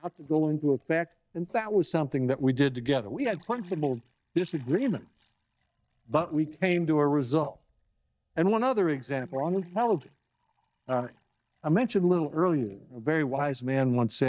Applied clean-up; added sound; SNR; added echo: neural mask model DeepFilterNet 3.